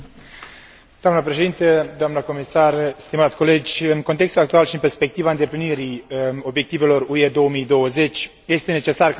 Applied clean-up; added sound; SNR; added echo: none; none; none; none.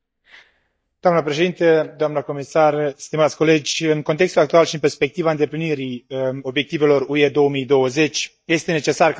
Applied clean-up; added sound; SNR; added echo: neural mask model DeepFilterNet 3.